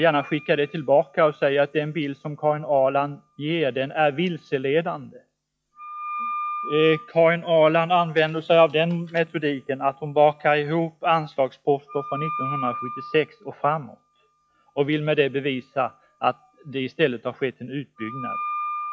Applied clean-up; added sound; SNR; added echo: classical method log-MMSE.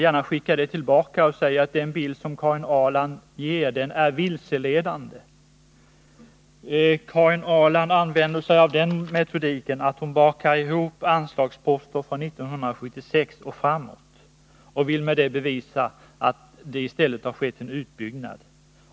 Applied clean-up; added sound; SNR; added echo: none; none; none; none.